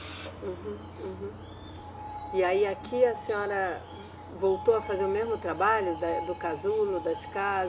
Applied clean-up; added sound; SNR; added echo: none; Screech; 11 dB; none.